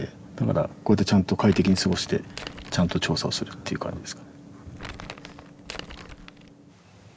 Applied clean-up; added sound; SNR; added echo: none; Crumpling, crinkling; 15 dB; none.